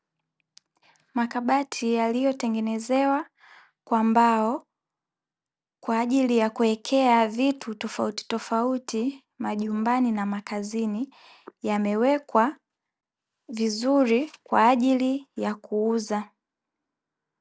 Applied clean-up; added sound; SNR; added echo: none; none; none; none.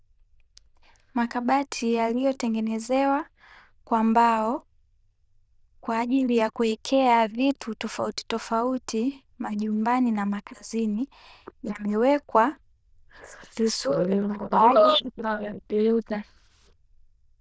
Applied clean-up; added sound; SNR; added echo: neural diffusion model UNIVERSE++.